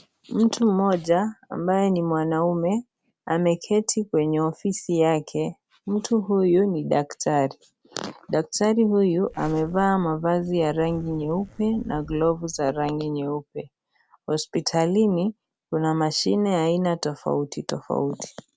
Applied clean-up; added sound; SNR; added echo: none; Zipper (clothing); 20 dB; none.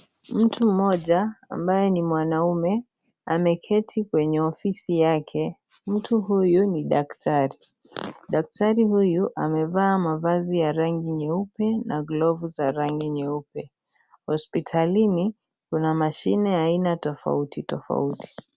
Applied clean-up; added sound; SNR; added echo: none; none; none; none.